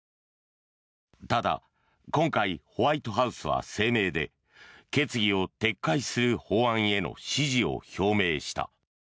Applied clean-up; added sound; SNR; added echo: none; none; none; none.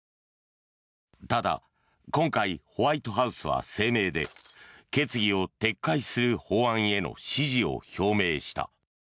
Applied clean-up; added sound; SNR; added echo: none; Shatter; 12 dB; none.